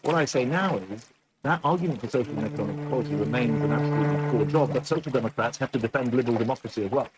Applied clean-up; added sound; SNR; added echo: neural mask model RNNoise.